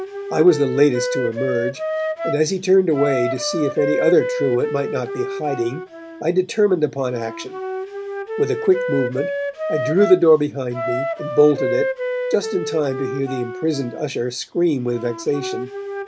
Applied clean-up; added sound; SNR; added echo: none; Wind instrument, woodwind instrument; 6 dB; none.